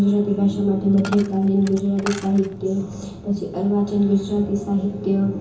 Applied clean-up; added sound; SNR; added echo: none; Coin (dropping); 17 dB; reverberation time 0.8 s.